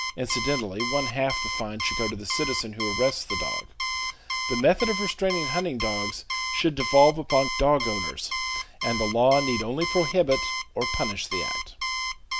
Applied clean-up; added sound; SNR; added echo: none; Alarm; 4 dB; none.